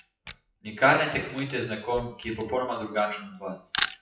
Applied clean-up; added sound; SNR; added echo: classical method WPE with log-MMSE.